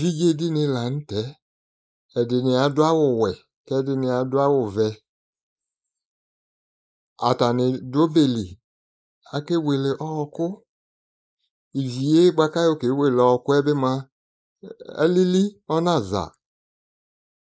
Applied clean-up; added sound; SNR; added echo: neural mask model Resemble Enhance denoiser.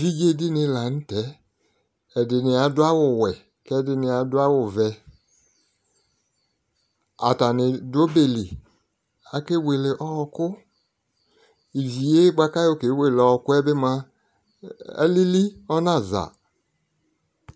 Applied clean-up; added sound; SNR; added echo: none; none; none; none.